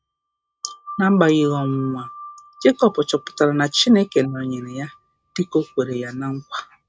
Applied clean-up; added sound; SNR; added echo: neural mask model RNNoise.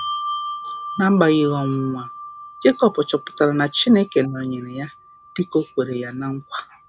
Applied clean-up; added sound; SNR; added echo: none; Bell; 13 dB; none.